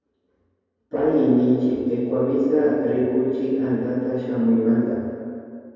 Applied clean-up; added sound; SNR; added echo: none; none; none; reverberation time 2.2 s.